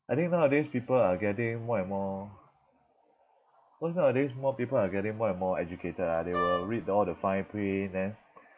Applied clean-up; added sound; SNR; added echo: none; Wind instrument, woodwind instrument; 4 dB; none.